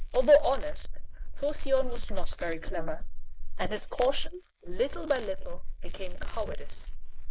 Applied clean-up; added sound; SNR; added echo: neural mask model Resemble Enhance denoiser.